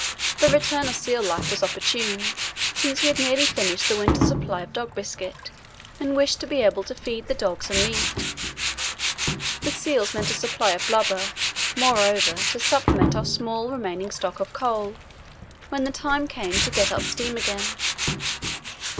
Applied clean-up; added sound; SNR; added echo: none; Tools; 1 dB; none.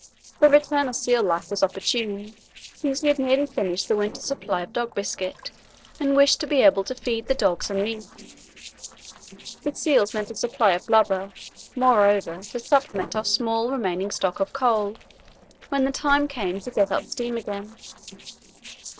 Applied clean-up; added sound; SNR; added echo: neural separator model SepFormer DNS4.